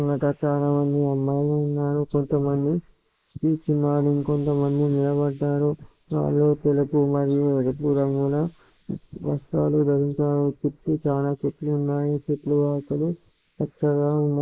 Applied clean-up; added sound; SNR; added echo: neural mask model Resemble Enhance denoiser.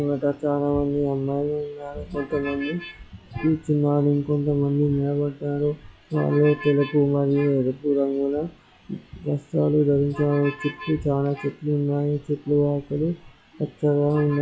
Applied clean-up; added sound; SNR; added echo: classical method log-MMSE.